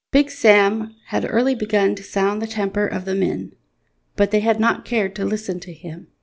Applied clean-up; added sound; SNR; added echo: none; none; none; none.